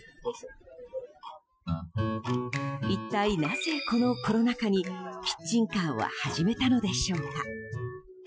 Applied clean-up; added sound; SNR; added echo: classical method Wiener filter.